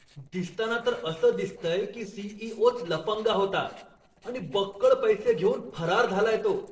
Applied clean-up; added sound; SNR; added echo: neural separator model SepFormer DNS4.